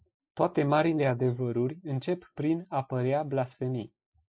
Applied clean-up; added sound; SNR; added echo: neural mask model Resemble Enhance denoiser.